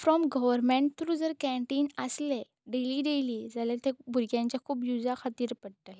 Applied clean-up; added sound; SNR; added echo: none; none; none; none.